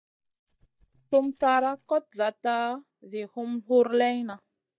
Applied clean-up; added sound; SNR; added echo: neural mask model DeepFilterNet 3.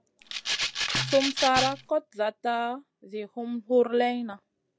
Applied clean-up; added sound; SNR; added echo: none; Rattle (instrument); 2 dB; none.